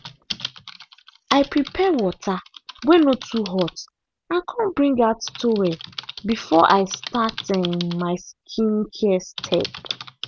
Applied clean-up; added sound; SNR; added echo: none; Typing; 15 dB; none.